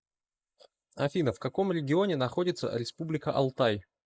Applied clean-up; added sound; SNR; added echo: neural mask model Resemble Enhance denoiser.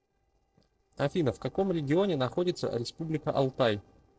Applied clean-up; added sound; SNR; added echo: neural separator model SepFormer DNS4.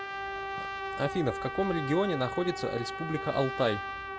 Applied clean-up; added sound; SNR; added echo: none; Trumpet + Wind instrument, woodwind instrument; 5 dB; none.